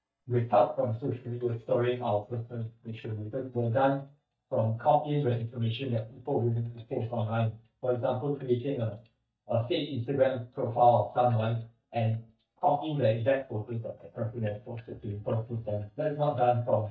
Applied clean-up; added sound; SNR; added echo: neural mask model DeepFilterNet 3.